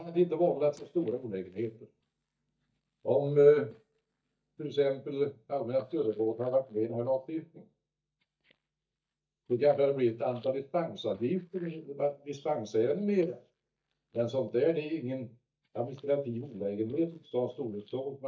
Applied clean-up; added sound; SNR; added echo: neural mask model DeepFilterNet 3.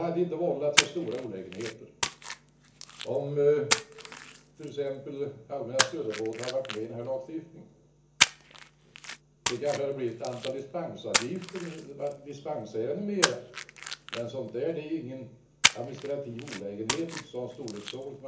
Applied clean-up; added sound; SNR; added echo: none; Splash, splatter; 1 dB; reverberation time 0.7 s.